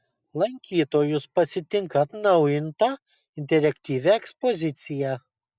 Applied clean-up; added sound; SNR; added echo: none; none; none; none.